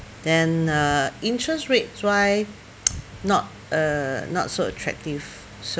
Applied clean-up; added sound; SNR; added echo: none; none; none; none.